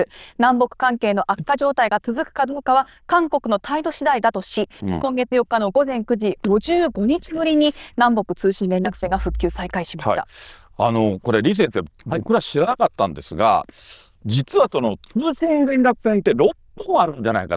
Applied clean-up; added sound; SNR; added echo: neural diffusion model UNIVERSE++.